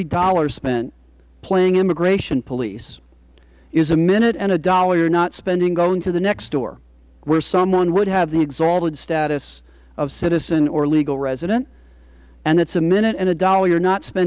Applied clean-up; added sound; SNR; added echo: none; none; none; none.